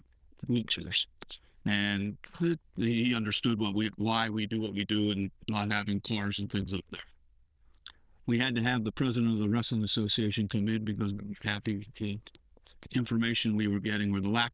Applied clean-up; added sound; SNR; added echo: neural diffusion model UNIVERSE++.